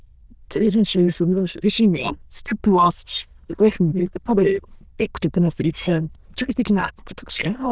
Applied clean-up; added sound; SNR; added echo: neural diffusion model UNIVERSE++.